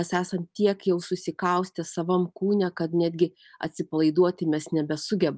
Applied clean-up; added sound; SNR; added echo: none; none; none; none.